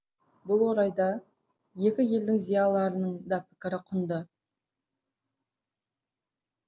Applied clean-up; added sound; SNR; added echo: none; none; none; none.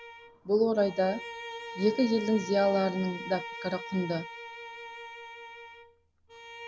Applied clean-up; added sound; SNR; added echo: none; Bowed string instrument; 12 dB; none.